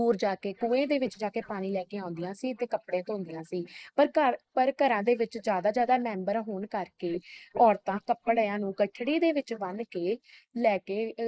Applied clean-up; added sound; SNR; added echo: neural mask model Resemble Enhance denoiser.